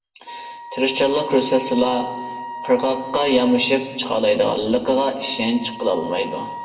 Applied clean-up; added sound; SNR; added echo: none; Wind instrument, woodwind instrument; 13 dB; reverberation time 1.5 s.